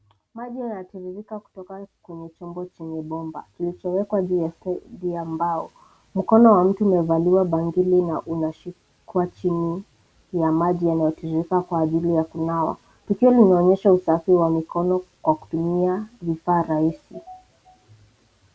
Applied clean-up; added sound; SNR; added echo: none; none; none; none.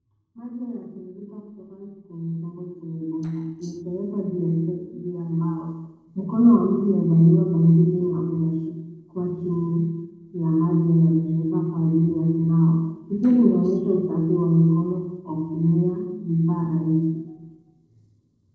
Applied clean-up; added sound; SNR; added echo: neural separator model SepFormer DNS4.